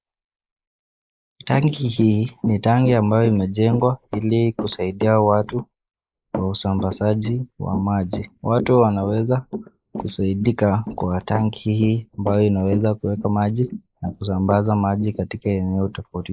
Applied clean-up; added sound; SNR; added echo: neural mask model Resemble Enhance denoiser.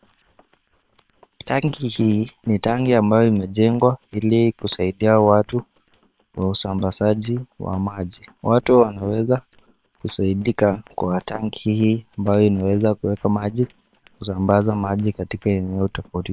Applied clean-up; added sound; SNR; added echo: neural separator model SepFormer WHAM!.